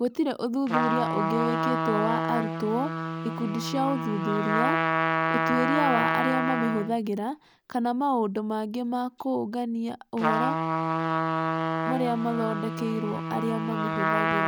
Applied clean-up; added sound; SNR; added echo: none; Trumpet; 0 dB; none.